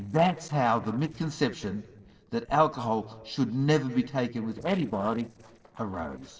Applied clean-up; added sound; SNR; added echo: neural separator model SepFormer DNS4.